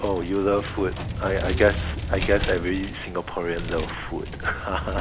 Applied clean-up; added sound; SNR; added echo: none; Vehicle; 4 dB; none.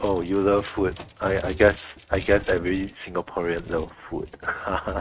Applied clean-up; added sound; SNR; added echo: neural mask model RNNoise.